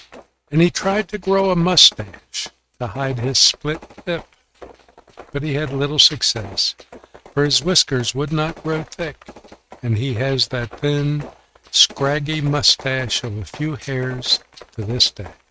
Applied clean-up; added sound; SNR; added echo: neural mask model RNNoise.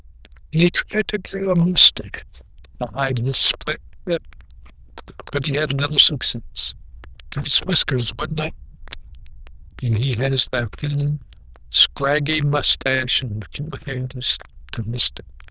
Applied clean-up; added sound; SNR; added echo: neural diffusion model UNIVERSE++.